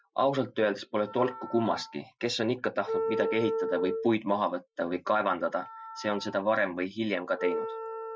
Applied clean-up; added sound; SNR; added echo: classical method Wiener filter.